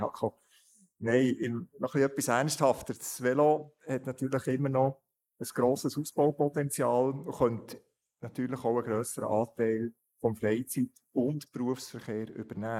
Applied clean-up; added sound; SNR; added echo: neural mask model Resemble Enhance denoiser.